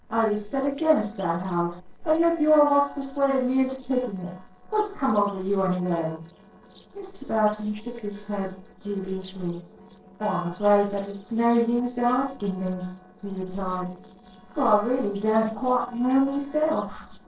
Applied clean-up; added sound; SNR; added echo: neural separator model SepFormer DNS4.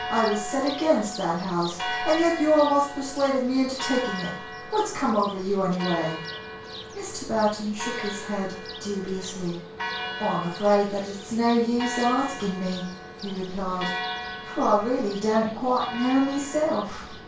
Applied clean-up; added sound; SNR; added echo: none; Church bell; 9 dB; reverberation time 0.4 s.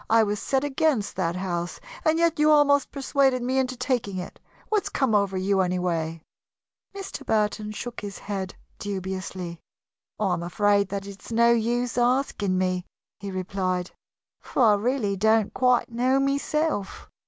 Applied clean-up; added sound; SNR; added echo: none; none; none; none.